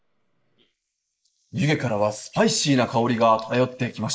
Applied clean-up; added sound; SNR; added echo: neural mask model Resemble Enhance denoiser.